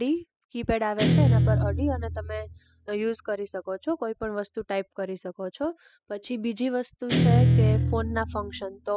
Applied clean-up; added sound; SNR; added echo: classical method spectral subtraction.